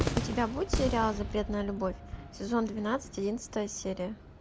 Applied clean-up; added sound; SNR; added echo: none; Cheering / Fireworks; 4 dB; none.